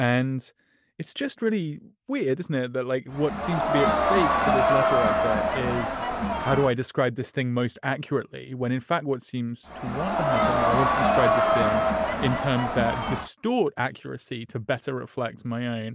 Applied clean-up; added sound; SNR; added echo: none; Crowd; -4 dB; none.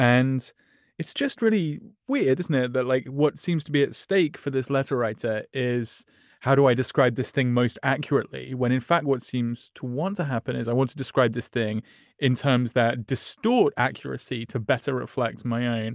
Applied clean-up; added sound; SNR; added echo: none; none; none; none.